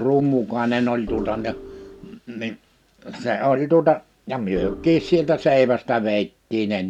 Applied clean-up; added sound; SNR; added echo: none; Organ; 11 dB; none.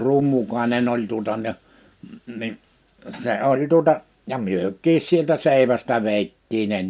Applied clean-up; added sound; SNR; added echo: none; none; none; none.